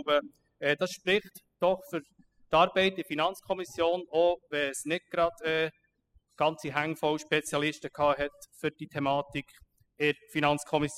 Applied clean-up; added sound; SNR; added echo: classical method spectral subtraction.